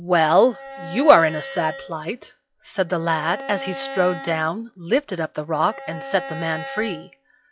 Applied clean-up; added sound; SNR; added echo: classical method log-MMSE.